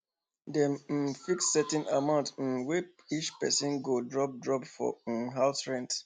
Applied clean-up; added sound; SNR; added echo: none; none; none; none.